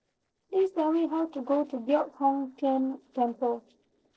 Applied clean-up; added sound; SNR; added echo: neural separator model SepFormer DNS4.